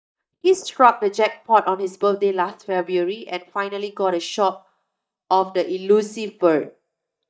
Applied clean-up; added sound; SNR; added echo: neural mask model DeepFilterNet 3.